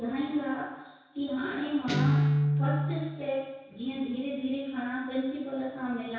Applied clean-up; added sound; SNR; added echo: none; Guitar; -3 dB; reverberation time 1.1 s.